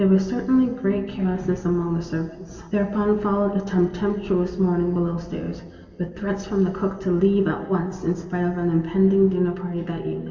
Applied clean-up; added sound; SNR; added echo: none; none; none; reverberation time 2.6 s.